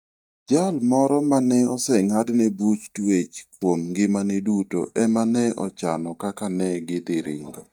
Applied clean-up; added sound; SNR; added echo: neural mask model DeepFilterNet 3.